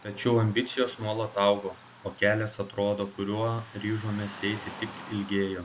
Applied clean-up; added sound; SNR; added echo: none; Car passing by / Traffic noise, roadway noise; 18 dB; none.